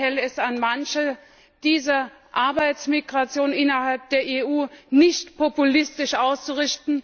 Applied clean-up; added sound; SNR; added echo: none; none; none; none.